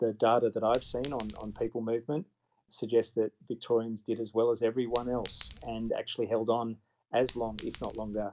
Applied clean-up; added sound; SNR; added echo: none; Chink, clink; 5 dB; none.